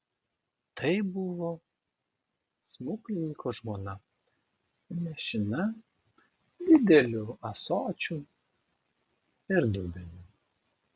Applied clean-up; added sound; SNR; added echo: none; none; none; none.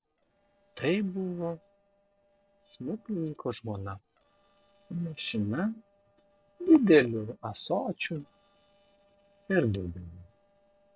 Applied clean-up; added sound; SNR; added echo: neural separator model SepFormer DNS4.